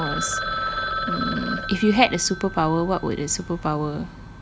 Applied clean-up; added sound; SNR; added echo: none; Telephone; 7 dB; none.